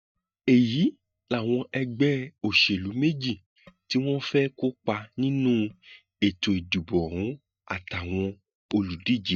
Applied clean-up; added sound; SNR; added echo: neural mask model DeepFilterNet 3.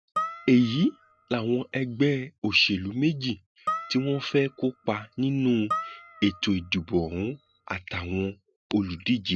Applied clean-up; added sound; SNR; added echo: none; Harp; 11 dB; none.